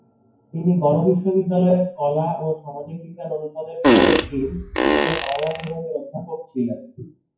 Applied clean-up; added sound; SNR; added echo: classical method WPE with log-MMSE.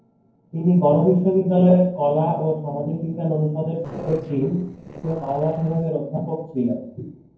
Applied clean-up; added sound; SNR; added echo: neural separator model SepFormer DNS4.